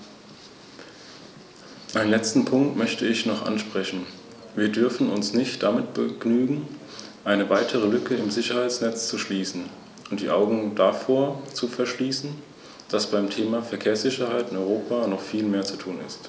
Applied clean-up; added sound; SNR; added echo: none; none; none; none.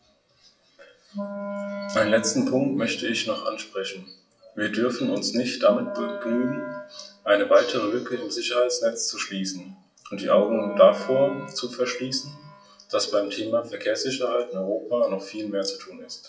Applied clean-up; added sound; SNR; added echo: classical method WPE with log-MMSE.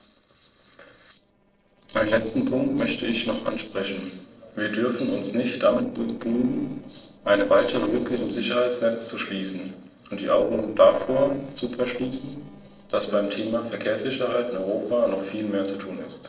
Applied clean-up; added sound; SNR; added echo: neural separator model SepFormer DNS4.